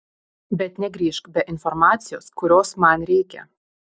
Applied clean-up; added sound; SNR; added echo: none; none; none; none.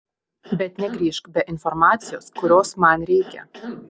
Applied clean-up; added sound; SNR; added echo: none; Cough; 17 dB; none.